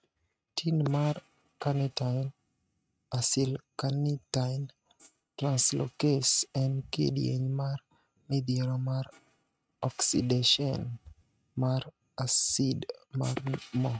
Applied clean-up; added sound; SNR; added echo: neural mask model RNNoise.